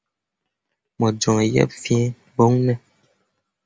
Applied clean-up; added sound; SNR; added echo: none; none; none; none.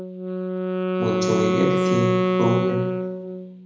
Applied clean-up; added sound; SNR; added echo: none; Wind instrument, woodwind instrument; -4 dB; reverberation time 0.9 s.